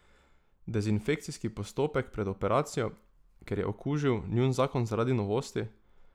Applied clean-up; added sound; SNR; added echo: none; none; none; none.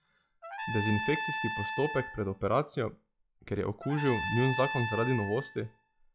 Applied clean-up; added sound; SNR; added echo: classical method log-MMSE.